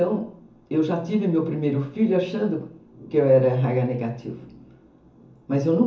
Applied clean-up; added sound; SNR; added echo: none; none; none; reverberation time 0.7 s.